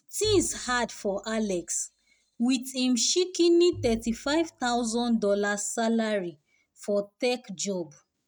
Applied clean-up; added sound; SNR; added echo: neural mask model RNNoise.